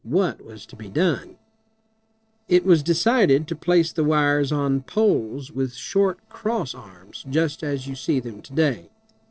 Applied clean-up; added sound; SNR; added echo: neural separator model SepFormer DNS4.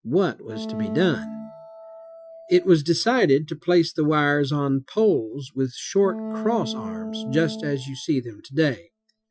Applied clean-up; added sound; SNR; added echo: classical method Wiener filter.